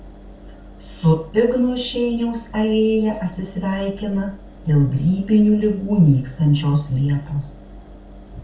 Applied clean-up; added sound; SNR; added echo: none; Engine; 19 dB; reverberation time 0.3 s.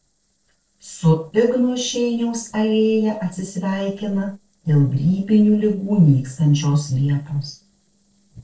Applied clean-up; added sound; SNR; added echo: neural separator model SepFormer DNS4.